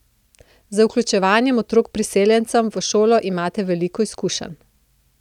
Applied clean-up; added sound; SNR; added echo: none; none; none; none.